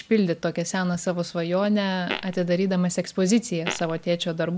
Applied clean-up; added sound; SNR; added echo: none; Fart; 11 dB; none.